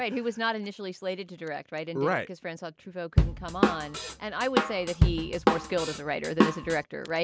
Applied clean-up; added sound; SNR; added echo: none; Drum / Drum kit; -5 dB; none.